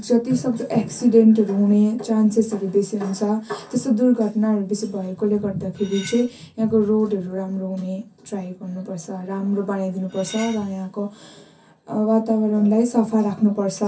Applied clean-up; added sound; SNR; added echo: none; Cutlery, silverware; 18 dB; reverberation time 0.3 s.